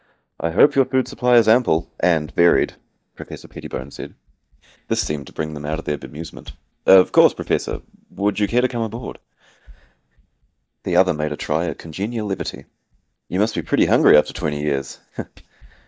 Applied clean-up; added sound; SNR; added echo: neural mask model DeepFilterNet 3.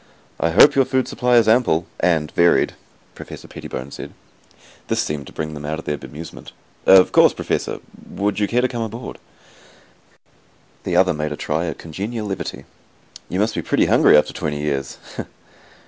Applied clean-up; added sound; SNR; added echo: none; none; none; none.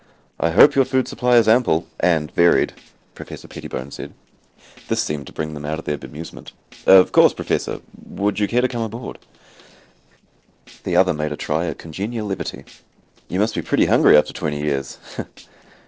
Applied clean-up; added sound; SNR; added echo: neural separator model SepFormer DNS4.